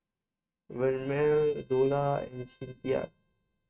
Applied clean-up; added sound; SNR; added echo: neural mask model RNNoise.